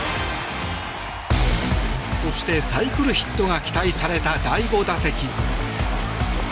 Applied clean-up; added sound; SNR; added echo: none; none; none; none.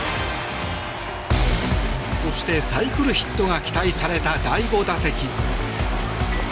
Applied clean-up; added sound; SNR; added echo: none; Microwave oven; 15 dB; none.